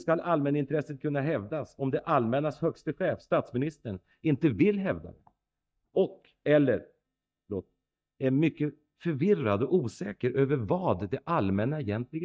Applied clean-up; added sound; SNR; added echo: neural mask model DeepFilterNet 3.